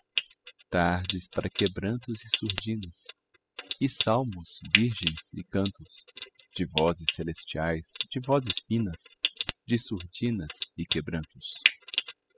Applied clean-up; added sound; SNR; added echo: classical method spectral subtraction.